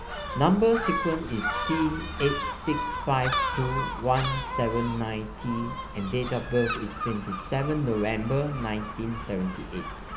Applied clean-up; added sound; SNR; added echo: none; Gull, seagull; 5 dB; none.